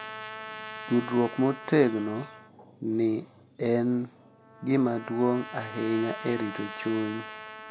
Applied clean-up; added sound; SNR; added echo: none; Trumpet; 14 dB; none.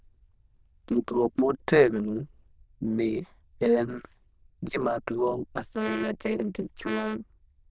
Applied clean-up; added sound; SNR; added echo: neural diffusion model UNIVERSE++.